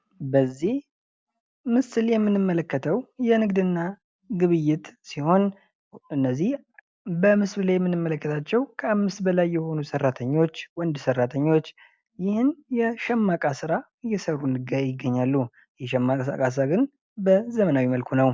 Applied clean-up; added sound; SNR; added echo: none; none; none; none.